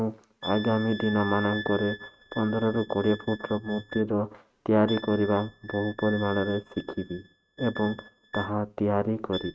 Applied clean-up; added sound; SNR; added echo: neural mask model RNNoise.